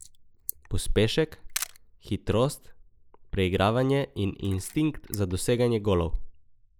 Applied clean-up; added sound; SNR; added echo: neural mask model Resemble Enhance denoiser.